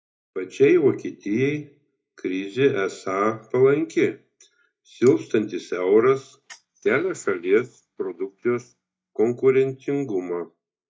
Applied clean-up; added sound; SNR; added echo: neural mask model DeepFilterNet 3.